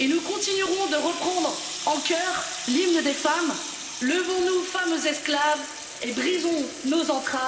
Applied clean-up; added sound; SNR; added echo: none; Sink (filling or washing) / Water tap, faucet; 9 dB; reverberation time 1.9 s.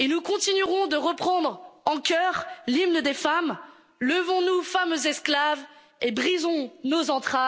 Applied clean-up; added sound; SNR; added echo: none; none; none; none.